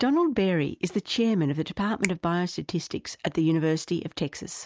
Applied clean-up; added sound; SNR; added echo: neural mask model RNNoise.